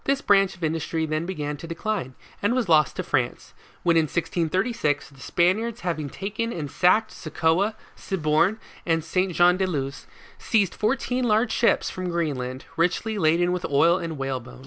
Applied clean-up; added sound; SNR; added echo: none; none; none; none.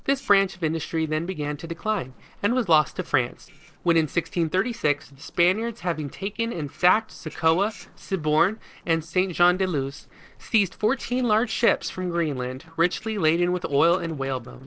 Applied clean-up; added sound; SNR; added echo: neural separator model SepFormer DNS4.